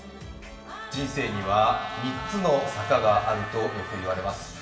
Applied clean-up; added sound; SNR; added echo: none; Trumpet; 13 dB; reverberation time 1.1 s.